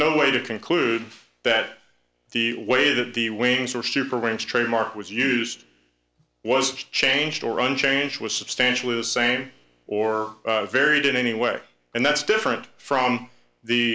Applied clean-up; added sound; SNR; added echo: none; none; none; none.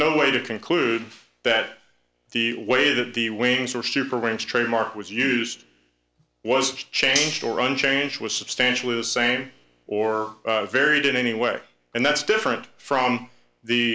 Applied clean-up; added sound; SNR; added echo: none; Cutlery, silverware; 8 dB; none.